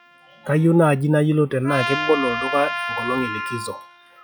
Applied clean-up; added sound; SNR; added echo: classical method log-MMSE.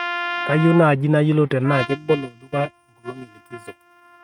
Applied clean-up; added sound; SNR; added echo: neural mask model RNNoise.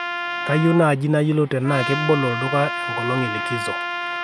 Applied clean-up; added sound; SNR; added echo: none; Trumpet; 6 dB; none.